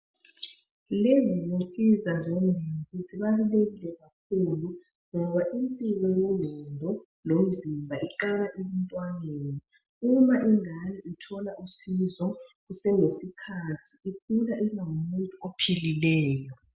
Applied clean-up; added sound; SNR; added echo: none; none; none; none.